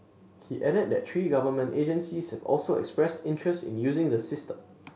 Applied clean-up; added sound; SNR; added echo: none; none; none; none.